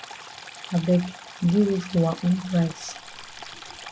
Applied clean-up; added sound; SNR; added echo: none; Stream; 16 dB; none.